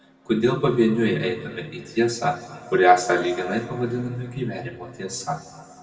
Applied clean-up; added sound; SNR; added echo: none; none; none; reverberation time 2.3 s.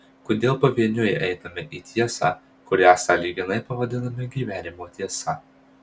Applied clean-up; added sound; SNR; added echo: none; none; none; none.